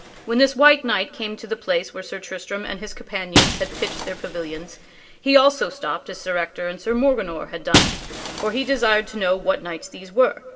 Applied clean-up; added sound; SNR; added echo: none; Shatter; 6 dB; reverberation time 0.3 s.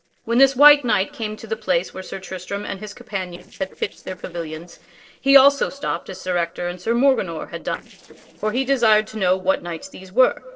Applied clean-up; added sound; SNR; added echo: neural separator model SepFormer DNS4.